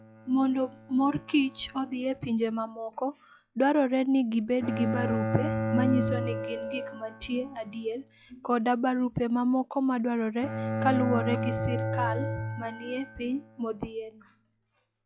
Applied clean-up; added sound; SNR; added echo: classical method log-MMSE.